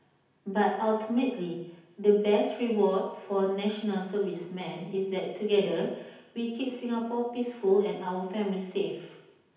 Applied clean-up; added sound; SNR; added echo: none; none; none; reverberation time 0.8 s.